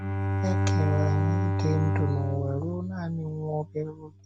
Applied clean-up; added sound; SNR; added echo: none; Bowed string instrument; -3 dB; none.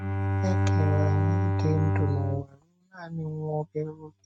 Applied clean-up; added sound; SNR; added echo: neural mask model RNNoise.